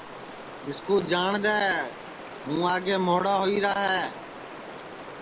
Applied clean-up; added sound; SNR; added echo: none; Stream; 13 dB; none.